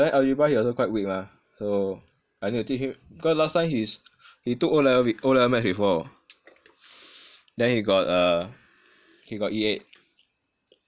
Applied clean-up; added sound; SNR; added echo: none; none; none; none.